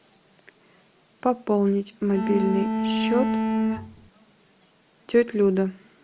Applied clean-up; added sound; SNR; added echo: none; Bowed string instrument; -1 dB; none.